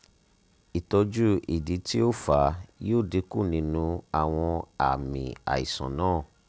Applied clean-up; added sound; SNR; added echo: none; none; none; none.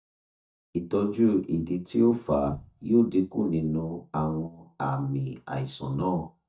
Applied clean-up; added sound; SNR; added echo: neural mask model DeepFilterNet 3.